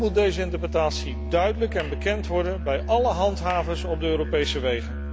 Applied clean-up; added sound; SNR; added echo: none; Musical instrument; 5 dB; none.